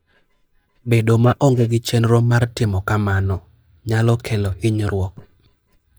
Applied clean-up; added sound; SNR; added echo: neural mask model DeepFilterNet 3.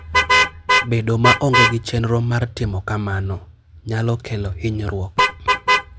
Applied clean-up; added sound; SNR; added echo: none; Vehicle horn, car horn, honking; -1 dB; none.